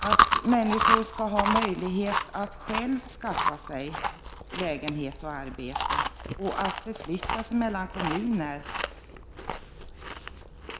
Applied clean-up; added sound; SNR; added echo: none; Chewing, mastication; -1 dB; none.